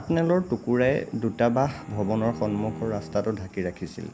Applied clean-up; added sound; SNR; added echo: none; Bowed string instrument; 16 dB; none.